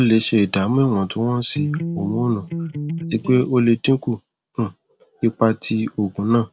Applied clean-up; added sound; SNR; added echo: none; Electric guitar; 6 dB; none.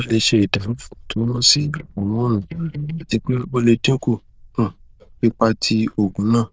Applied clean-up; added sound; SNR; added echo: neural diffusion model UNIVERSE++.